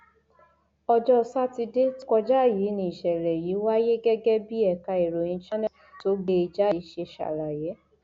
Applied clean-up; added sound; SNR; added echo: none; none; none; none.